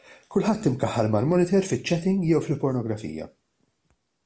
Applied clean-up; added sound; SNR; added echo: none; none; none; none.